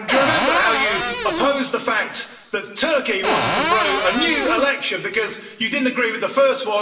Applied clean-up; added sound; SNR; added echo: none; Cupboard open or close; 0 dB; reverberation time 1.0 s.